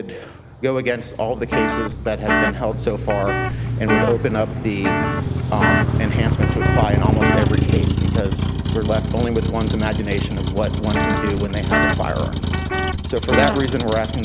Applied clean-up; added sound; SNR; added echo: none; Motor vehicle (road) + Guitar; -4 dB; none.